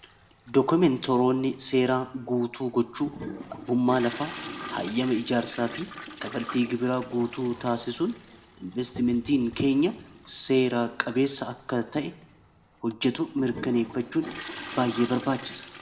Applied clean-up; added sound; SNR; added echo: none; Toilet flush; 17 dB; reverberation time 0.6 s.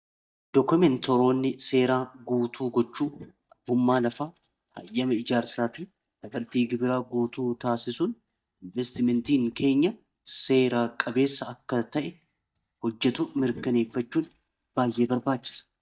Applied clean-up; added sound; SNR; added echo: neural mask model DeepFilterNet 3.